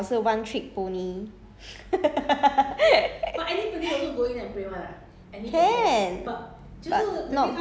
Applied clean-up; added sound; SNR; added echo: none; none; none; none.